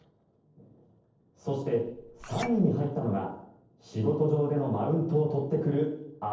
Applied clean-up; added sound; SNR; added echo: neural separator model SepFormer DNS4.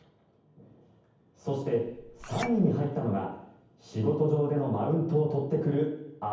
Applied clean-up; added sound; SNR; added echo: none; Chink, clink; 15 dB; reverberation time 0.9 s.